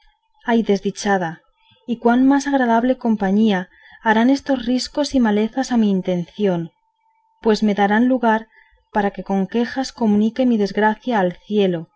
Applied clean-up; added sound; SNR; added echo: none; none; none; none.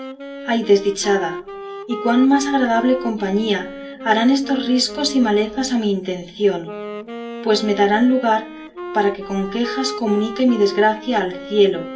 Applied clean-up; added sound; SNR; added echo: none; Wind instrument, woodwind instrument; 12 dB; reverberation time 0.3 s.